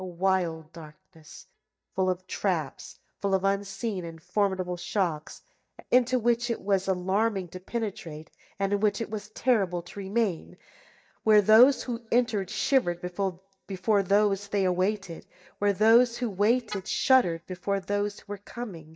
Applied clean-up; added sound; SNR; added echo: neural mask model DeepFilterNet 3.